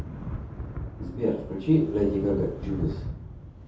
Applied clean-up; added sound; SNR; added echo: none; Thunder / Rain; 7 dB; reverberation time 0.6 s.